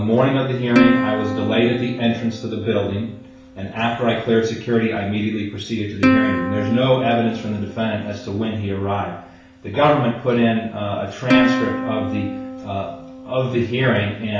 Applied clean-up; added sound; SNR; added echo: none; Plucked string instrument; 4 dB; reverberation time 0.6 s.